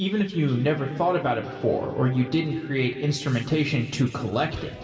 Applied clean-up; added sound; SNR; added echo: none; Guitar; 19 dB; reverberation time 2.4 s.